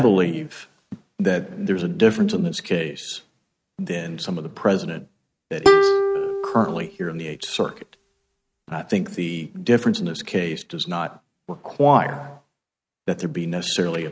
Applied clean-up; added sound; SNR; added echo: neural mask model RNNoise.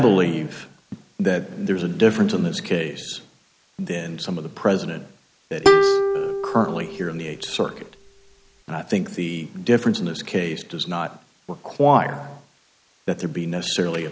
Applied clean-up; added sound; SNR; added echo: none; Plucked string instrument; -2 dB; none.